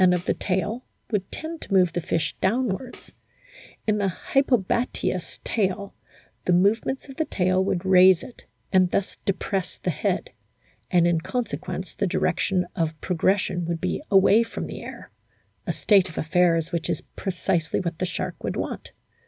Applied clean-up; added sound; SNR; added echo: none; Tambourine; 19 dB; none.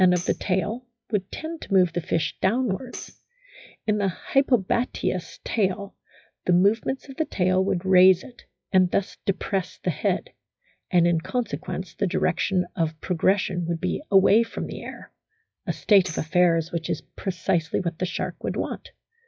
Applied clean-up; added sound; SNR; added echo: classical method log-MMSE.